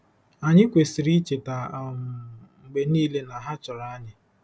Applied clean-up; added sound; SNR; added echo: none; none; none; none.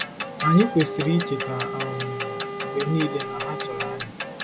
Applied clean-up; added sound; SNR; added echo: none; Wind instrument, woodwind instrument + Clock; 3 dB; none.